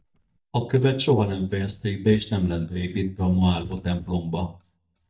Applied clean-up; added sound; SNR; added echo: neural mask model DeepFilterNet 3.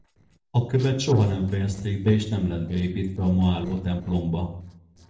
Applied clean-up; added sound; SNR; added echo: neural separator model SepFormer DNS4.